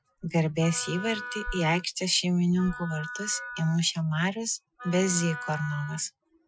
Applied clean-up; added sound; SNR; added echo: classical method Wiener filter.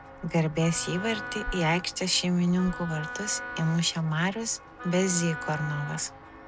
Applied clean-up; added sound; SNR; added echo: none; Wind instrument, woodwind instrument + Walk, footsteps; 11 dB; none.